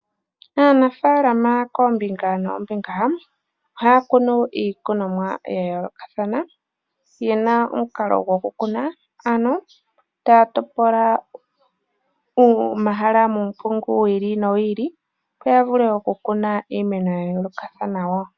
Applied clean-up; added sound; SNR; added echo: none; none; none; none.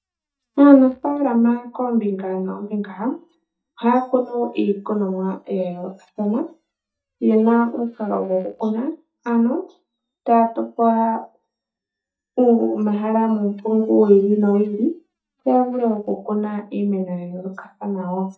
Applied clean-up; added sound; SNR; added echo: neural mask model DeepFilterNet 3.